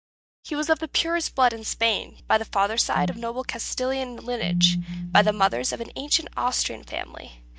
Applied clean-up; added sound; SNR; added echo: neural mask model DeepFilterNet 3.